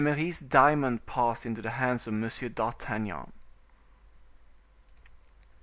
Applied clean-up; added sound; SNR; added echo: none; none; none; none.